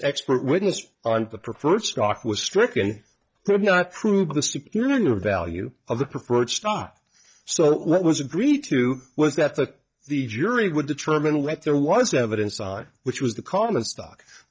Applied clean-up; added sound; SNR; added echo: neural mask model DeepFilterNet 3.